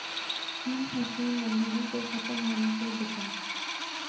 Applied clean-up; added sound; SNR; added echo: none; Drill; 3 dB; reverberation time 0.6 s.